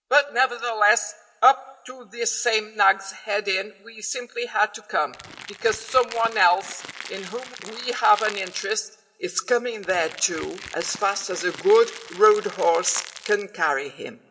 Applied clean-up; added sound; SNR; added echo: none; Crackle; 15 dB; reverberation time 0.5 s.